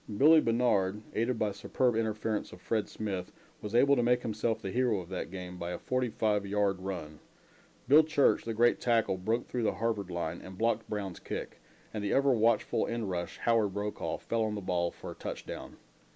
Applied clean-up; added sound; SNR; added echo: none; none; none; none.